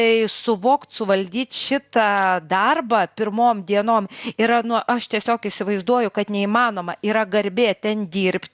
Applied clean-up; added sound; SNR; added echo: none; none; none; none.